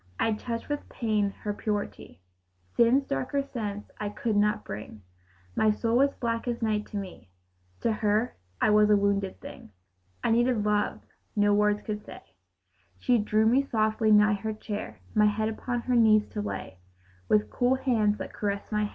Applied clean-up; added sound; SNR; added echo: none; none; none; none.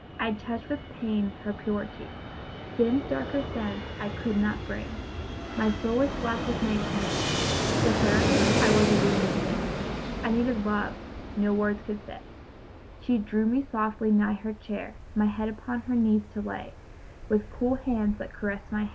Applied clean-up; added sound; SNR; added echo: none; Fixed-wing aircraft, airplane; 3 dB; none.